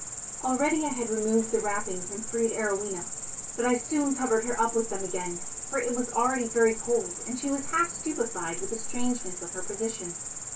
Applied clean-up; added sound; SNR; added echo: none; Cricket; 5 dB; reverberation time 0.2 s.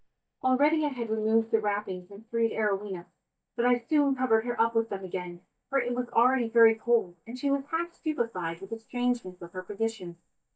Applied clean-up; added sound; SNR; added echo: neural mask model DeepFilterNet 3.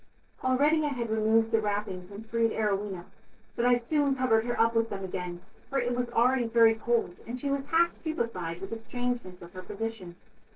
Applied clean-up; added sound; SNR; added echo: neural separator model SepFormer DNS4.